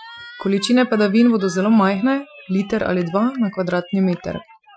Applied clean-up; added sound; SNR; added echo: classical method Wiener filter.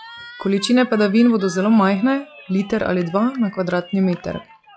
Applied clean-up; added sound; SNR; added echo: classical method log-MMSE.